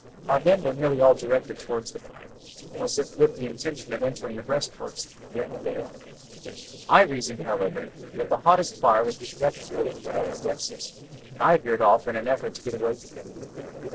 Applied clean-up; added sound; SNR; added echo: neural separator model SepFormer DNS4.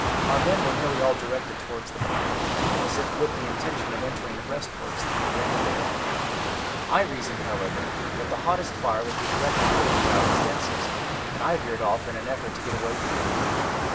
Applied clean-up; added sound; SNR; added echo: none; Waves, surf; -4 dB; reverberation time 0.7 s.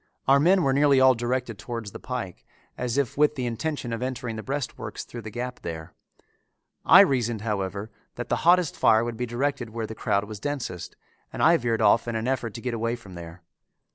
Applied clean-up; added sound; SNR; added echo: none; none; none; none.